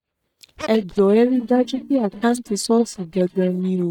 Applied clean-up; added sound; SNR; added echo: neural mask model DeepFilterNet 3.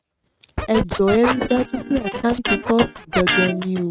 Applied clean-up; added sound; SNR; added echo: neural mask model RNNoise.